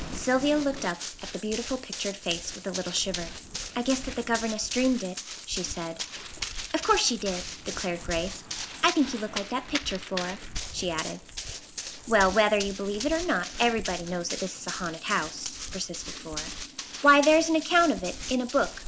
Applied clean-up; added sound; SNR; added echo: none; Run; 9 dB; none.